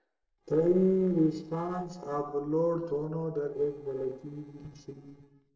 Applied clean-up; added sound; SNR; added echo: neural separator model SepFormer DNS4.